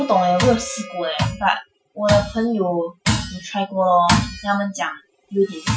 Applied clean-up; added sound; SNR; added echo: classical method Wiener filter.